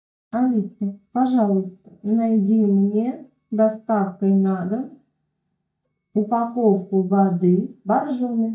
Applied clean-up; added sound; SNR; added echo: neural mask model DeepFilterNet 3.